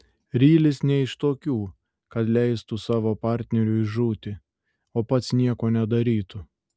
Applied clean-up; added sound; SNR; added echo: none; none; none; none.